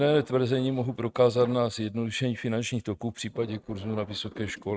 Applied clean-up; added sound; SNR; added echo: neural mask model RNNoise.